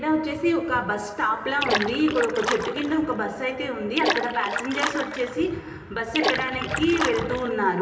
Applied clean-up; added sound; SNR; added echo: none; Splash, splatter; 4 dB; reverberation time 1.4 s.